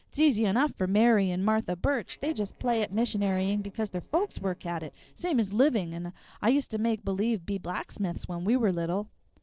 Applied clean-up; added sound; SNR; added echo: neural separator model SepFormer DNS4.